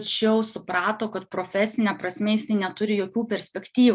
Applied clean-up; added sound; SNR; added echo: none; none; none; none.